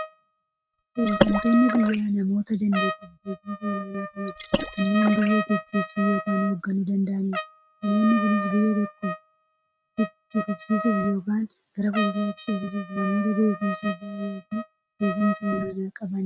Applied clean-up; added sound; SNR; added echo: neural mask model RNNoise.